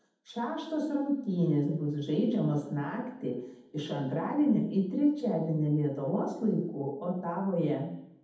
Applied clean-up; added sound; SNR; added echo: none; none; none; reverberation time 0.8 s.